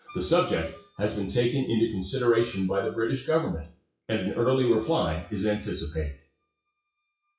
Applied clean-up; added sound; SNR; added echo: classical method WPE with log-MMSE.